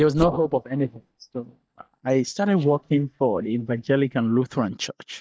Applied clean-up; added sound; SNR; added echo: neural mask model DeepFilterNet 3.